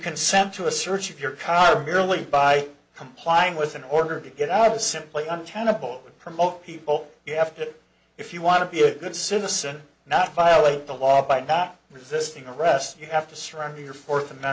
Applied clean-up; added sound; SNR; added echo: none; none; none; none.